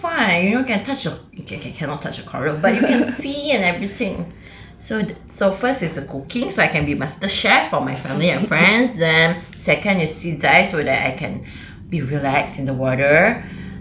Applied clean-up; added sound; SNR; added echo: none; none; none; none.